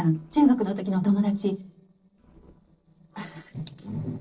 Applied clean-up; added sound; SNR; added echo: neural separator model SepFormer DNS4.